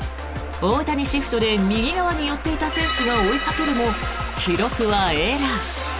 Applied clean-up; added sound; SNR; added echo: none; none; none; none.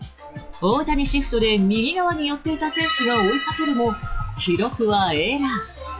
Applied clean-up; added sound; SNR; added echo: classical method log-MMSE.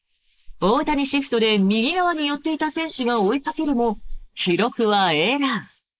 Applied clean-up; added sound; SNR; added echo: neural mask model Resemble Enhance denoiser.